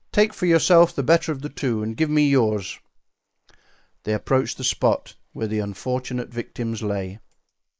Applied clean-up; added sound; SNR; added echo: neural mask model Resemble Enhance denoiser.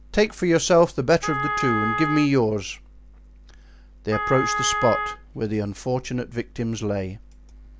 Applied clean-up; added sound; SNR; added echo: none; Wind instrument, woodwind instrument; 4 dB; none.